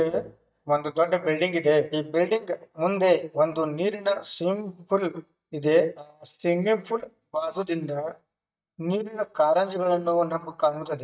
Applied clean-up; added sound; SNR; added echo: neural mask model DeepFilterNet 3.